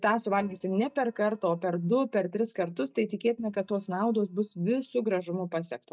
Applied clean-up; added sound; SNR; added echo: neural mask model DeepFilterNet 3.